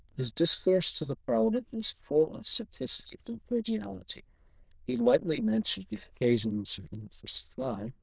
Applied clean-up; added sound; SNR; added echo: neural diffusion model UNIVERSE++.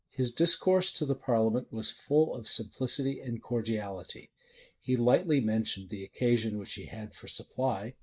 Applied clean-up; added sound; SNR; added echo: neural mask model Resemble Enhance denoiser.